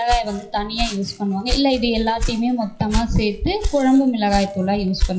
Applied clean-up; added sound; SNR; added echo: classical method WPE with log-MMSE.